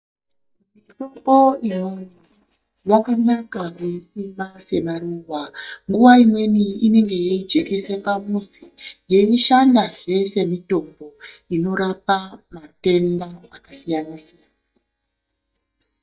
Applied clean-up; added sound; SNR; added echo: neural mask model DeepFilterNet 3.